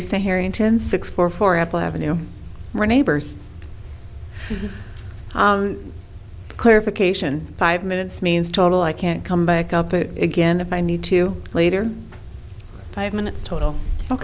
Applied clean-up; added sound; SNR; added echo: none; none; none; none.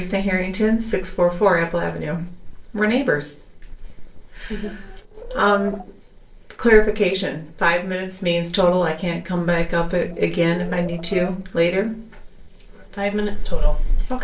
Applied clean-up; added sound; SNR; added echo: neural separator model SepFormer DNS4.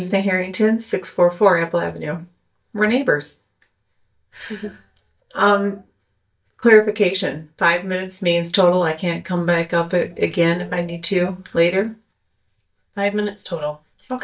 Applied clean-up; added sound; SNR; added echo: neural mask model DeepFilterNet 3.